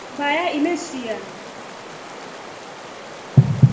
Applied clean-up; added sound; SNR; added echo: none; Stream; 14 dB; reverberation time 0.6 s.